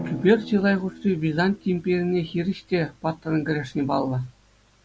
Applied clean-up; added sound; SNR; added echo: none; Drum; 18 dB; none.